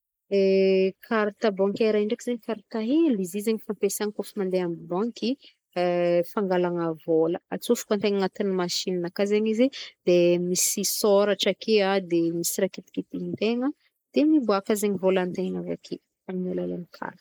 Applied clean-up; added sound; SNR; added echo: neural mask model Resemble Enhance denoiser.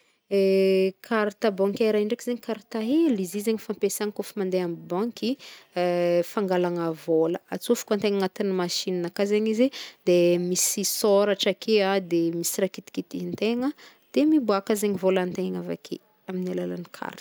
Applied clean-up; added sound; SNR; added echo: none; none; none; none.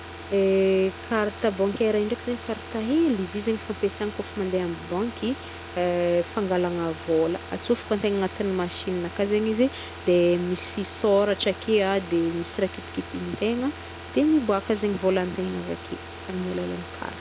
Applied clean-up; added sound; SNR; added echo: none; Car; 12 dB; none.